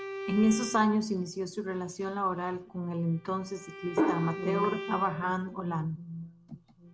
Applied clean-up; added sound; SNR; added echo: none; Bowed string instrument; 12 dB; none.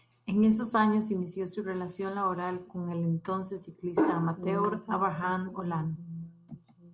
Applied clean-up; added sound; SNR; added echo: none; none; none; none.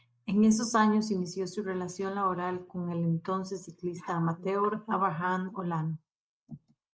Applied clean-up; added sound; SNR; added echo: neural mask model Resemble Enhance denoiser.